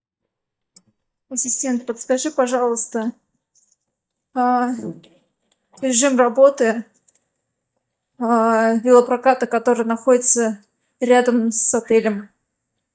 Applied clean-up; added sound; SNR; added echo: neural mask model DeepFilterNet 3.